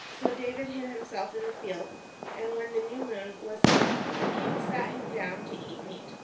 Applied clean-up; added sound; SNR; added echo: none; Fireworks; -4 dB; reverberation time 0.3 s.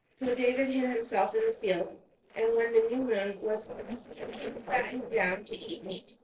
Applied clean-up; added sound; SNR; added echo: neural separator model SepFormer DNS4.